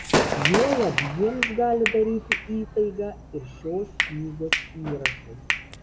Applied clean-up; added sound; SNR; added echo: none; Hands + Gunshot, gunfire / Fireworks; 1 dB; none.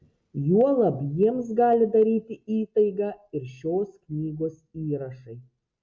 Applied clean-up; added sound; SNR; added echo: none; none; none; none.